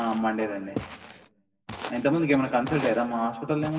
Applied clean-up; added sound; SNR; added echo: none; Walk, footsteps; 13 dB; reverberation time 1.3 s.